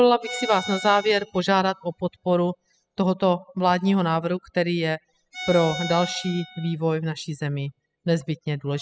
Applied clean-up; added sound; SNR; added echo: classical method spectral subtraction.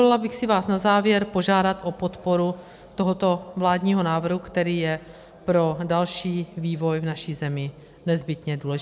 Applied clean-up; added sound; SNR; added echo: none; none; none; none.